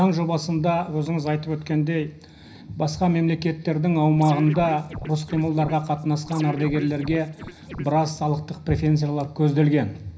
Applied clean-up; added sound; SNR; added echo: none; Scratching (performance technique); 15 dB; reverberation time 0.5 s.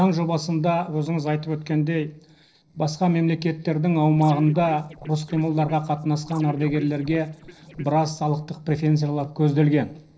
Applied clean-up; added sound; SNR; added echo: neural separator model SepFormer DNS4.